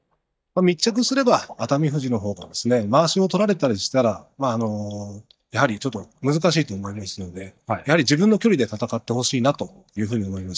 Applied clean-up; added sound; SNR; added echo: neural mask model DeepFilterNet 3.